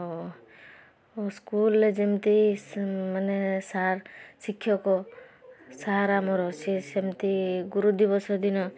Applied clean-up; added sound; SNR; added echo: none; none; none; none.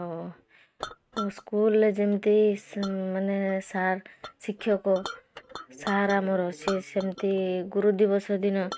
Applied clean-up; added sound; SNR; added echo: neural mask model RNNoise.